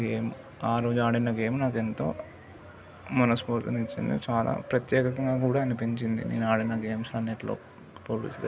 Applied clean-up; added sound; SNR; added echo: none; none; none; none.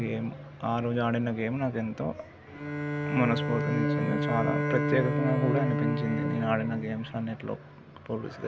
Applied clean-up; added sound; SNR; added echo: none; Bowed string instrument; 1 dB; none.